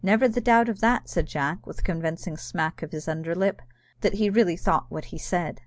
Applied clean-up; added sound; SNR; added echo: none; none; none; none.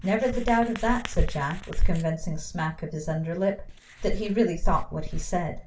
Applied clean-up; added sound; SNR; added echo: none; Writing; 19 dB; reverberation time 0.3 s.